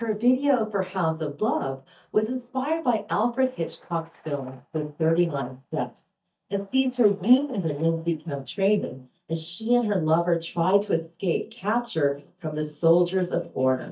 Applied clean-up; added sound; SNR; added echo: neural mask model DeepFilterNet 3.